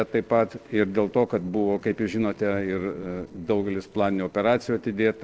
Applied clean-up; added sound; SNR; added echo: neural separator model SepFormer DNS4.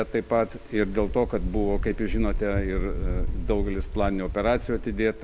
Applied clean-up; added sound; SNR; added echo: none; Wind; 2 dB; none.